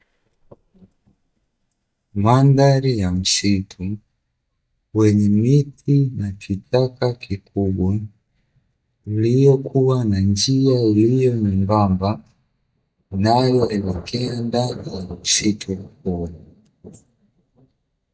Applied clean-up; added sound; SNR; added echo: neural mask model DeepFilterNet 3.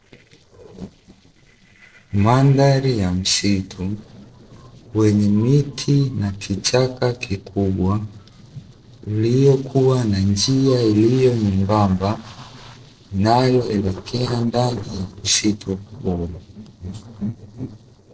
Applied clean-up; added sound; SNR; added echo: neural separator model SepFormer DNS4.